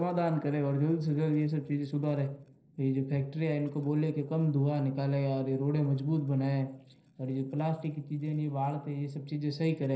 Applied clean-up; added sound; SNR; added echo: neural separator model SepFormer DNS4.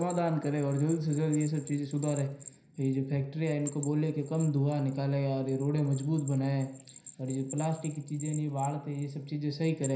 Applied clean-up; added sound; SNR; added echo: none; Bell; 18 dB; reverberation time 0.5 s.